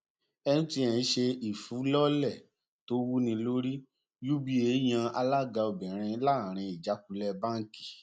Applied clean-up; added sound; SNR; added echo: none; none; none; none.